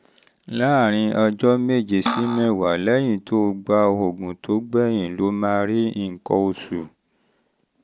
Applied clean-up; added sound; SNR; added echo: none; Cutlery, silverware; 4 dB; none.